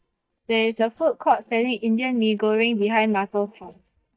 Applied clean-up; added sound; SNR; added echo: neural mask model DeepFilterNet 3.